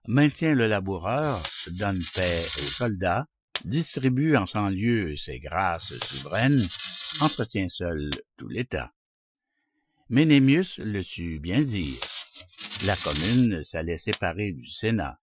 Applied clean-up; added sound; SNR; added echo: classical method Wiener filter.